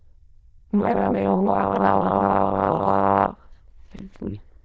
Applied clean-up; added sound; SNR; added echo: neural diffusion model UNIVERSE++.